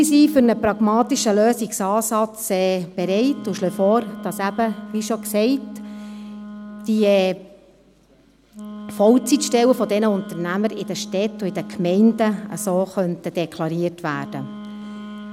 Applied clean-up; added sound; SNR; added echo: none; Wind instrument, woodwind instrument; 15 dB; none.